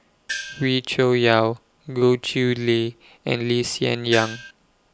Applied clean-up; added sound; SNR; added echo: none; Gong; 9 dB; none.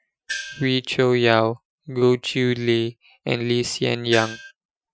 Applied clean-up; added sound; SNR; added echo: classical method Wiener filter.